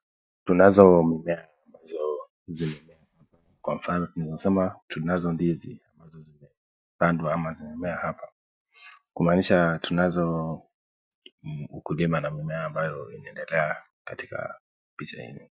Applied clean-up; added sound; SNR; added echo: neural mask model DeepFilterNet 3.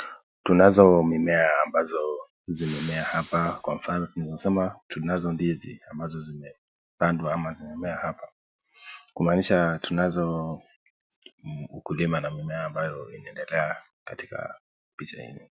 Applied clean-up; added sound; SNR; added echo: none; Respiratory sounds; 19 dB; none.